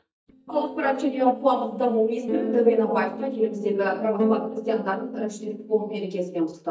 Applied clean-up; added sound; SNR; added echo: neural mask model DeepFilterNet 3.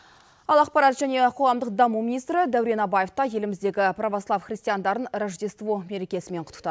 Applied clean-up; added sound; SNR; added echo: none; none; none; none.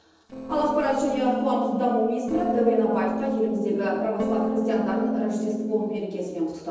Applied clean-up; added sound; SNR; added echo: neural separator model SepFormer DNS4.